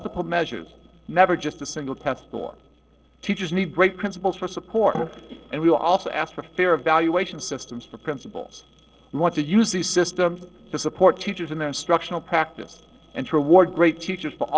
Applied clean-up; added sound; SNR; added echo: neural separator model SepFormer DNS4.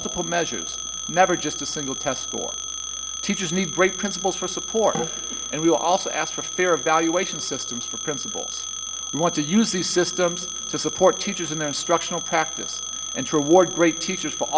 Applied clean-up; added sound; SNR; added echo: none; Telephone; 7 dB; reverberation time 1.3 s.